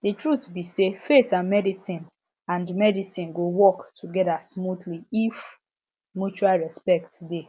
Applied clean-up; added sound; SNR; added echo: none; none; none; none.